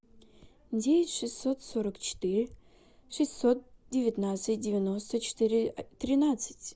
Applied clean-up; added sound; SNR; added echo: none; none; none; none.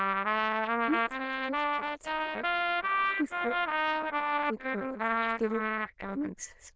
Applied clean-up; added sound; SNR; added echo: neural diffusion model UNIVERSE++.